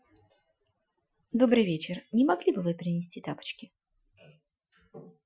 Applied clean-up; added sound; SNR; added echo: classical method Wiener filter.